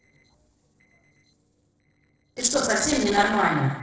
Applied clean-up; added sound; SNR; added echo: neural separator model SepFormer DNS4.